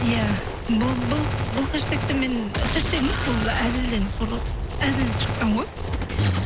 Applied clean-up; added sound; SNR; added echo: none; Gunshot, gunfire; 1 dB; none.